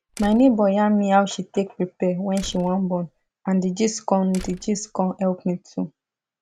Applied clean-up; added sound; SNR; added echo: none; Slam; 20 dB; none.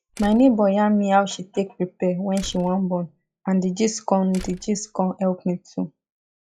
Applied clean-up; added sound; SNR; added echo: classical method log-MMSE.